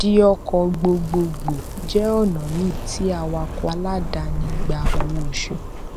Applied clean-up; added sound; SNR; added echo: none; Zipper (clothing); 4 dB; none.